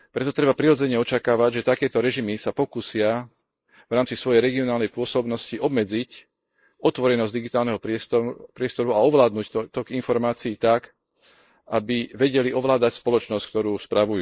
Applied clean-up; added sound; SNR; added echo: neural mask model Resemble Enhance denoiser.